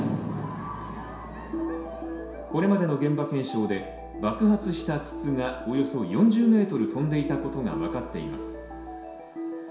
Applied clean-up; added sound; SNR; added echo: none; Bowed string instrument; 20 dB; reverberation time 0.7 s.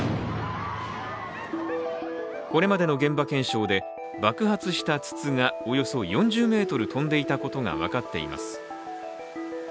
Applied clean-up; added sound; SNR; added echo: none; none; none; none.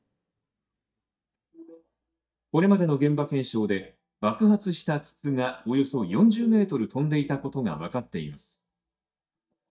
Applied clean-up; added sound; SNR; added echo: neural mask model DeepFilterNet 3.